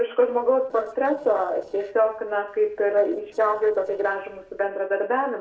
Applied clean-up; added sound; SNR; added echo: neural separator model SepFormer DNS4.